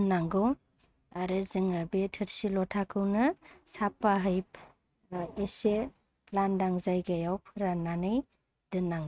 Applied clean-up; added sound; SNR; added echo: neural mask model RNNoise.